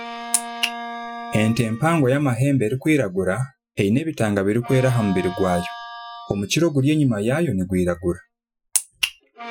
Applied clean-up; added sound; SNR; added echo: classical method Wiener filter.